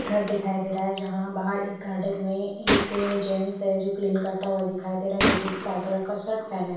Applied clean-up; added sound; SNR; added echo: none; Gunshot, gunfire; 4 dB; reverberation time 0.7 s.